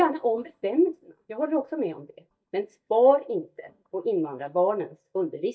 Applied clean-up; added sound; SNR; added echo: neural mask model DeepFilterNet 3.